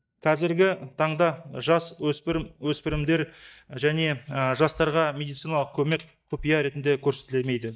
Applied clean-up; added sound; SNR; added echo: neural mask model DeepFilterNet 3.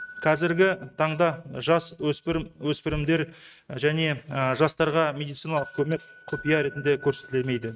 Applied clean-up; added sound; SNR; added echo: neural mask model RNNoise.